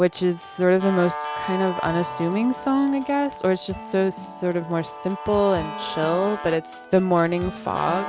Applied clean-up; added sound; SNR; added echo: none; Guitar; 11 dB; none.